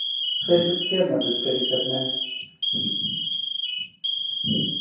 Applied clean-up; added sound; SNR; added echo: none; Alarm; -1 dB; reverberation time 0.7 s.